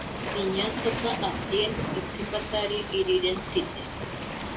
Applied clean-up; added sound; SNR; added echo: none; Waves, surf; 4 dB; reverberation time 0.2 s.